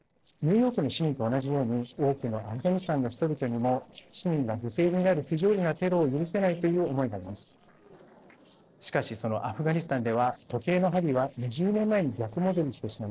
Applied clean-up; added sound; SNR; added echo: neural separator model SepFormer DNS4.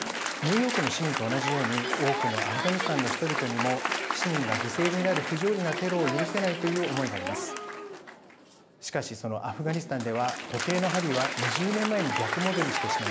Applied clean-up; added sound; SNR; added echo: none; Applause; 2 dB; none.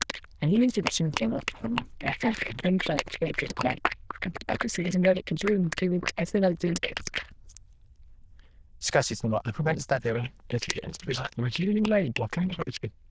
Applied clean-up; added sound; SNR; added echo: neural diffusion model UNIVERSE++.